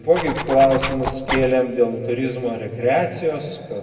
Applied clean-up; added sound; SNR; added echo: none; Zipper (clothing); 6 dB; reverberation time 1.8 s.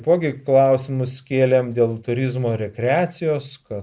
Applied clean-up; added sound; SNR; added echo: none; none; none; none.